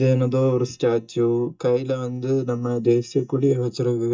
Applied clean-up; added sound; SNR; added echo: neural mask model DeepFilterNet 3.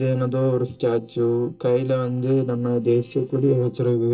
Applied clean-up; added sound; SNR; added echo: neural separator model SepFormer DNS4.